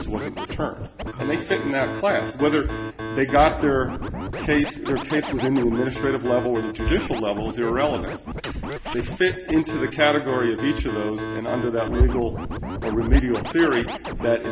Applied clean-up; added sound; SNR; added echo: none; Scratching (performance technique); 8 dB; none.